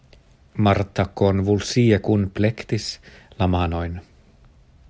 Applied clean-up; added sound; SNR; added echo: none; none; none; none.